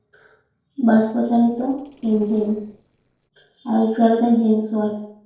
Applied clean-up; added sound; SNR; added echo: neural separator model SepFormer DNS4.